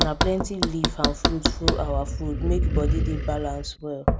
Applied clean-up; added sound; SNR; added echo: none; Knock + Animal; -5 dB; none.